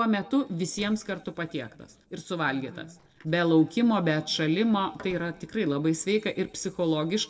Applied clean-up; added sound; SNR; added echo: neural separator model SepFormer DNS4.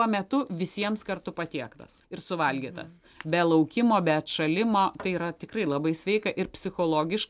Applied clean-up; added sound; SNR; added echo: none; none; none; none.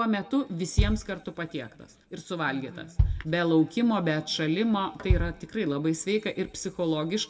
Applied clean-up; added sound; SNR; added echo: none; Bass drum; 4 dB; reverberation time 0.7 s.